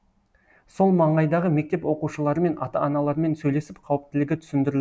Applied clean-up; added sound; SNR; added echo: none; none; none; none.